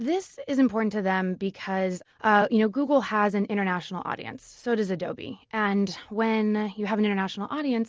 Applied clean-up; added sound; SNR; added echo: none; none; none; none.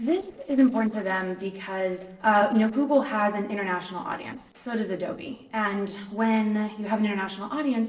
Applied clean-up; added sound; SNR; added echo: neural separator model SepFormer DNS4.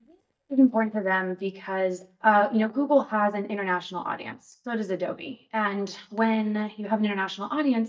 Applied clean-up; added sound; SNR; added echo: neural mask model DeepFilterNet 3.